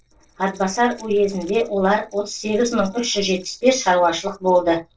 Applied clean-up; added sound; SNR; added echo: neural separator model SepFormer DNS4.